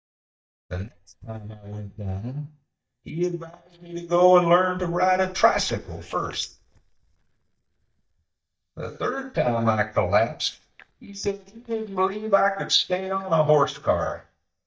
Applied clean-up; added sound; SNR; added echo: neural mask model DeepFilterNet 3.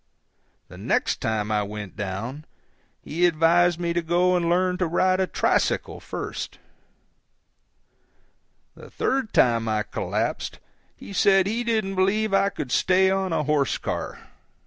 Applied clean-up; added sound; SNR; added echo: none; none; none; none.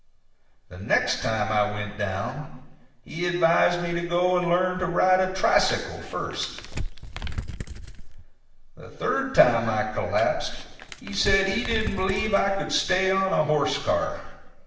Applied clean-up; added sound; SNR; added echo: none; Crumpling, crinkling; 8 dB; reverberation time 1.0 s.